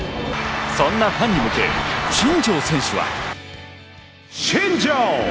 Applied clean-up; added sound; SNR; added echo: none; Scratching (performance technique); 6 dB; none.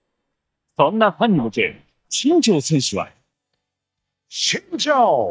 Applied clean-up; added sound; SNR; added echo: neural mask model DeepFilterNet 3.